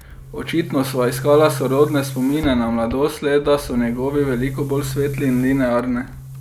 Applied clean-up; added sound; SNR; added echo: none; Boom; 10 dB; none.